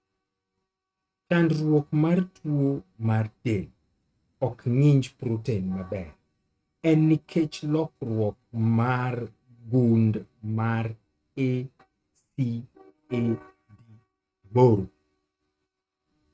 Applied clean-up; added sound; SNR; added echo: neural mask model RNNoise.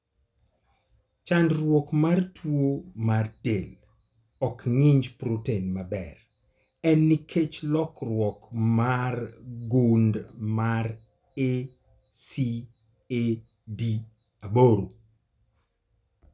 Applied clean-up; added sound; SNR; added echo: none; none; none; none.